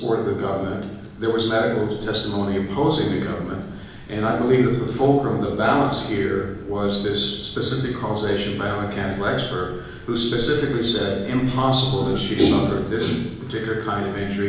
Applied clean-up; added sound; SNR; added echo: none; Cricket; 18 dB; reverberation time 1.0 s.